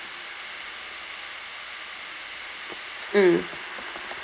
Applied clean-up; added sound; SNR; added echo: none; none; none; none.